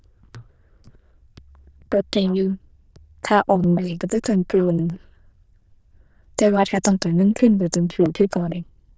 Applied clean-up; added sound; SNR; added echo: neural diffusion model UNIVERSE++.